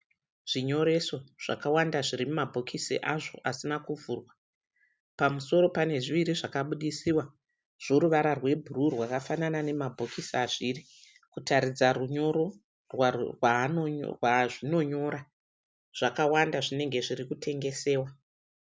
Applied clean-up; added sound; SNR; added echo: none; none; none; none.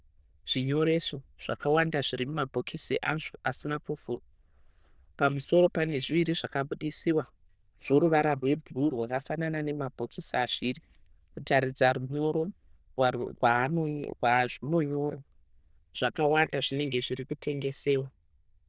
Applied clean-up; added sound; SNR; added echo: neural diffusion model UNIVERSE++.